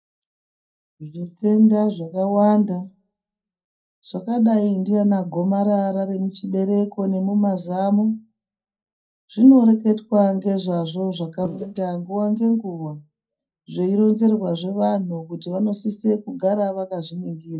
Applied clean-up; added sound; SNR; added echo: neural mask model DeepFilterNet 3.